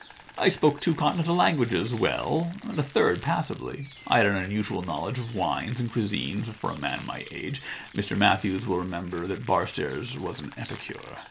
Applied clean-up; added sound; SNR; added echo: none; Insect + Crackle; 20 dB; none.